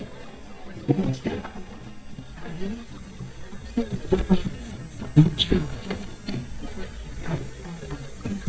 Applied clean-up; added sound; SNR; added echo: neural mask model DeepFilterNet 3.